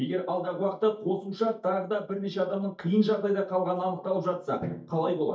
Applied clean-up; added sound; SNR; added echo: neural mask model DeepFilterNet 3.